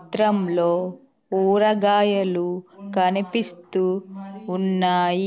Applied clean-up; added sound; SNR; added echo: none; none; none; none.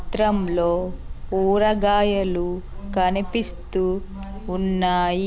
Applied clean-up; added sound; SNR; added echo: none; Tick; 9 dB; none.